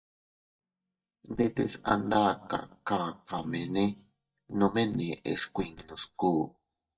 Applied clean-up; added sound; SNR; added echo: neural mask model DeepFilterNet 3.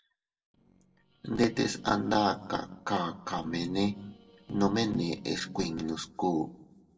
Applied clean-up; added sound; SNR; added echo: neural separator model SepFormer DNS4.